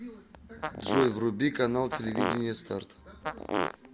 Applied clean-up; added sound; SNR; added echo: none; Fart; 4 dB; none.